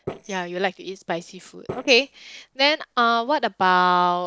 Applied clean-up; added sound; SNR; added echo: neural separator model SepFormer DNS4.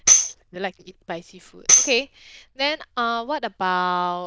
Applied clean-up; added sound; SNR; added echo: neural diffusion model UNIVERSE++.